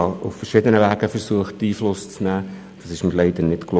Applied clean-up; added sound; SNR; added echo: none; none; none; none.